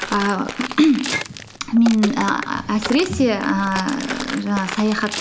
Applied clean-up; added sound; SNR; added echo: none; Chink, clink + Walk, footsteps; 10 dB; none.